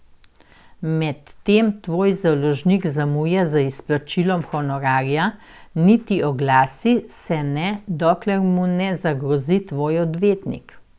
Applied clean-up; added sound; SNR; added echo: none; none; none; none.